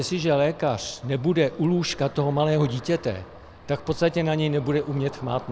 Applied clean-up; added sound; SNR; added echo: none; Ocean; 19 dB; none.